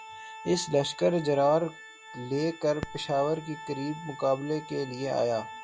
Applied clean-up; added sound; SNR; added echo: none; Organ; 15 dB; none.